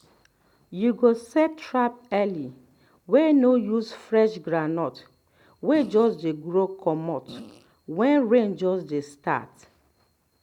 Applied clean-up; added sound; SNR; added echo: none; Fart; 18 dB; none.